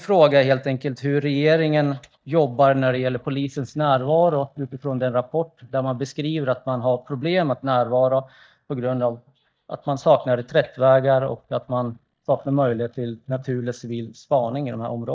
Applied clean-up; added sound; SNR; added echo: neural mask model DeepFilterNet 3.